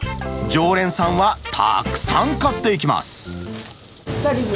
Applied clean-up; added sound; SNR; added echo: none; none; none; none.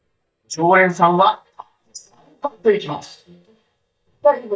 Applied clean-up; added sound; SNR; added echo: neural mask model DeepFilterNet 3.